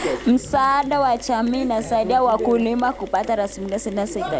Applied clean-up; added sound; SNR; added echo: none; Mechanisms; 19 dB; none.